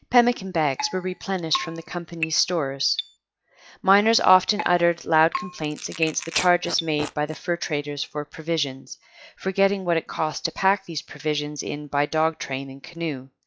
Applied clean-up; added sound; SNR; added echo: classical method log-MMSE.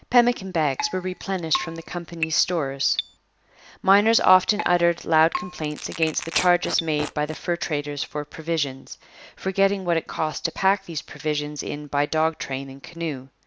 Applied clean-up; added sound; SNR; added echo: none; Keyboard (musical) + Tearing; 10 dB; none.